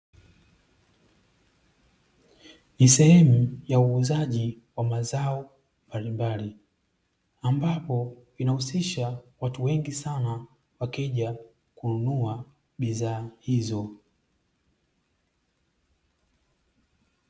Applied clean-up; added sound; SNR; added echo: none; none; none; none.